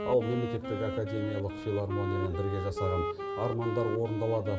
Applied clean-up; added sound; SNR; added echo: none; Wind instrument, woodwind instrument; 5 dB; reverberation time 1.5 s.